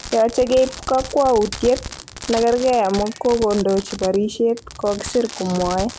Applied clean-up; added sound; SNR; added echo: none; Fireworks; 14 dB; none.